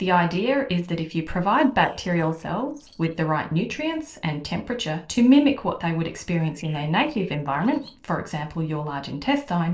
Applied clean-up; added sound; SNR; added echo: neural separator model SepFormer DNS4.